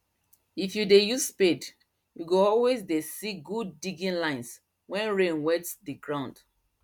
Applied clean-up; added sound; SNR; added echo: none; none; none; none.